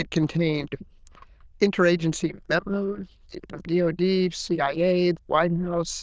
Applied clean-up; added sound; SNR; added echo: neural diffusion model UNIVERSE++.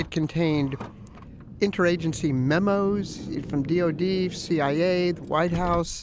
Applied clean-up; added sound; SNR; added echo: none; Car; 12 dB; none.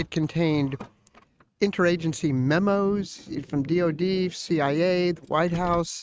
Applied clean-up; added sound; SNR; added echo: neural mask model RNNoise.